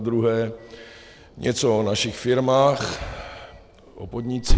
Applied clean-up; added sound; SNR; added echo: none; Alarm; 4 dB; none.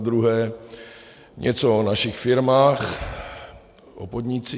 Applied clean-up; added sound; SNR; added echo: none; none; none; none.